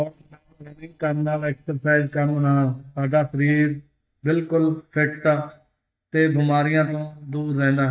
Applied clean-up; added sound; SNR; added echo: neural mask model DeepFilterNet 3.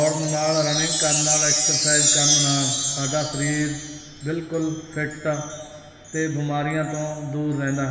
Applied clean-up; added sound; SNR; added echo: none; Chime; 0 dB; reverberation time 2.1 s.